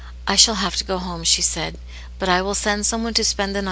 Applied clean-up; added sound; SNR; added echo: none; none; none; none.